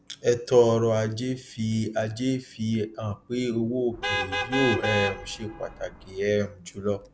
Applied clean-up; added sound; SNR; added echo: none; Vehicle horn, car horn, honking; 4 dB; none.